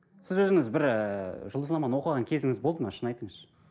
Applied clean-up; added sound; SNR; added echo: none; none; none; reverberation time 0.5 s.